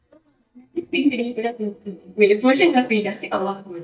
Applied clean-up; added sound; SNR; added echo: neural mask model DeepFilterNet 3.